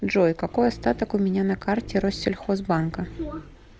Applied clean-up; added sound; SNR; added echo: none; Dog; 18 dB; none.